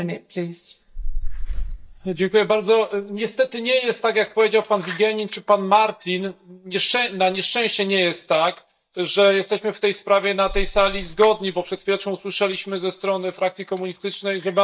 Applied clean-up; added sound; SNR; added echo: neural mask model DeepFilterNet 3.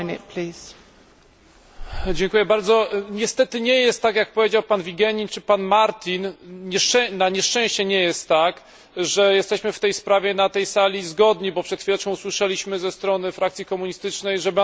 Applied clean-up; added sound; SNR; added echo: none; none; none; none.